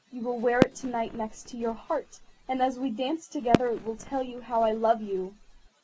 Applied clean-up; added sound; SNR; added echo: none; Fireworks; 4 dB; none.